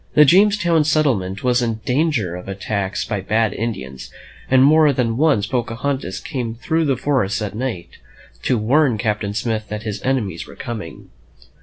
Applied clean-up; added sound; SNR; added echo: none; none; none; none.